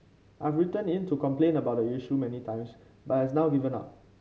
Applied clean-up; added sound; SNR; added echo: none; none; none; none.